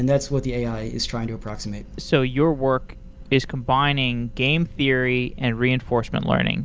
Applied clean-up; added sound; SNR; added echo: none; none; none; none.